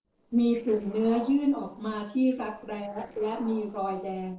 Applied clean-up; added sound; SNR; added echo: neural separator model SepFormer DNS4.